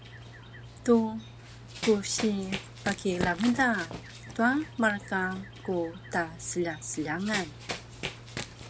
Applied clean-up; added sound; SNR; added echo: none; Run; 10 dB; none.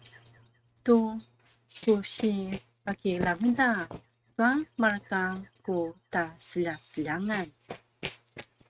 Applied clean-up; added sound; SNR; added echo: neural mask model RNNoise.